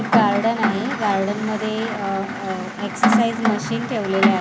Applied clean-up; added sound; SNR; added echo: none; Rain; 0 dB; none.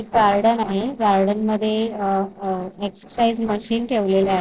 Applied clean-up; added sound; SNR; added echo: neural separator model SepFormer DNS4.